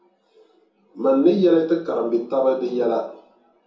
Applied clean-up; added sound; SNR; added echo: none; none; none; reverberation time 0.6 s.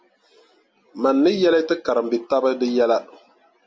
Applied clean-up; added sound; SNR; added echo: none; none; none; none.